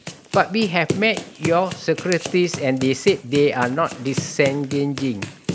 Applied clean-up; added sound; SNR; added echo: none; Run; 10 dB; none.